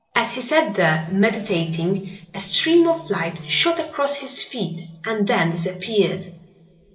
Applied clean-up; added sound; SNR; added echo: neural separator model SepFormer DNS4.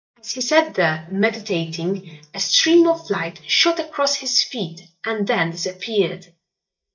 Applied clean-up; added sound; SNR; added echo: neural mask model DeepFilterNet 3.